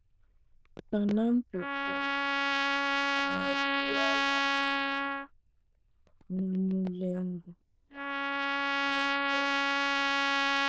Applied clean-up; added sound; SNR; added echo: neural diffusion model UNIVERSE++.